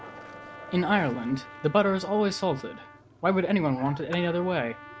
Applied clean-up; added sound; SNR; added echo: none; Trumpet + Skateboard; 17 dB; none.